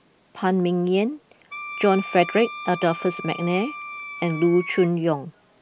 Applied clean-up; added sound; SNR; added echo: none; Wind instrument, woodwind instrument; 15 dB; none.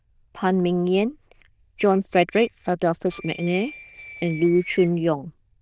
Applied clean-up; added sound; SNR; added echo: neural diffusion model UNIVERSE++.